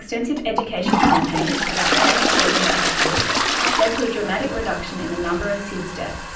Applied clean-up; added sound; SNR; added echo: none; Toilet flush; -4 dB; reverberation time 0.6 s.